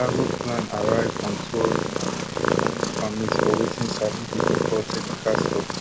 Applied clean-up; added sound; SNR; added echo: none; Purr; -3 dB; none.